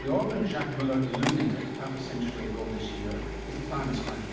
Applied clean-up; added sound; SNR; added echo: none; Printer; 5 dB; reverberation time 0.7 s.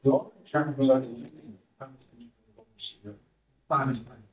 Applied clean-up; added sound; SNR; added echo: neural mask model DeepFilterNet 3.